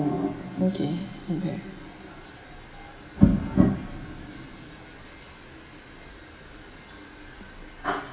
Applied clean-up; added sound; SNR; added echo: none; none; none; none.